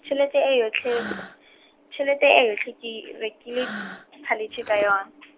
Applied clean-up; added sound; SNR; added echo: none; Skateboard + Breathing; 14 dB; none.